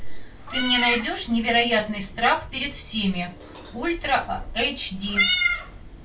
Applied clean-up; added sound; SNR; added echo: none; Meow; 8 dB; reverberation time 0.2 s.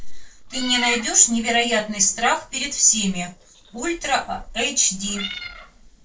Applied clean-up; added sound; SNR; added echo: neural separator model SepFormer DNS4.